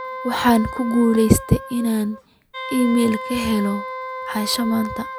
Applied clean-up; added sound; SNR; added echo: none; Wind instrument, woodwind instrument; 11 dB; none.